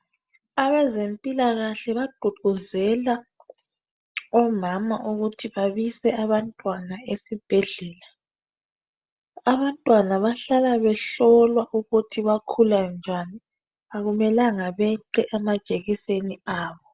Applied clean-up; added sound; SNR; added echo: none; none; none; none.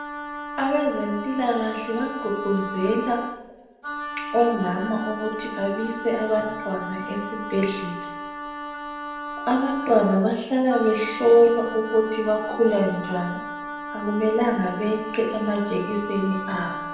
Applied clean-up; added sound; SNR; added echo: none; Wind instrument, woodwind instrument; 9 dB; reverberation time 0.9 s.